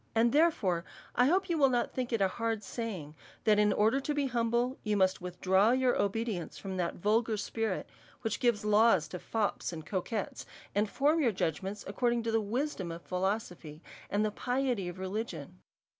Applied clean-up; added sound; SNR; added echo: none; none; none; none.